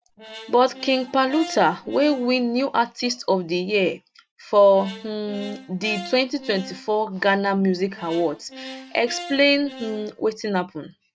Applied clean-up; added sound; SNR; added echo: none; Brass instrument; 17 dB; none.